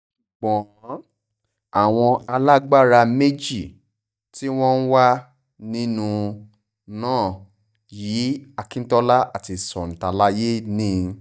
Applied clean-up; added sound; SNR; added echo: neural mask model DeepFilterNet 3.